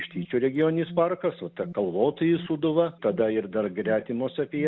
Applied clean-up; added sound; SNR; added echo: none; Alarm; 17 dB; none.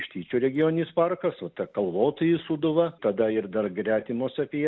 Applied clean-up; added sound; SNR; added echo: none; none; none; none.